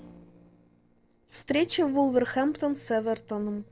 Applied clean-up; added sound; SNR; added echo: neural separator model SepFormer DNS4.